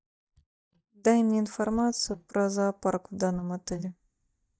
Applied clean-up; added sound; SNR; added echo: neural mask model DeepFilterNet 3.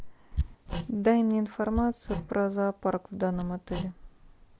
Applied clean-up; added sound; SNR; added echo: neural mask model Resemble Enhance denoiser.